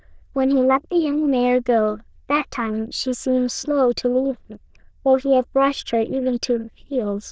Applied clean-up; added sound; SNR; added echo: neural diffusion model UNIVERSE++.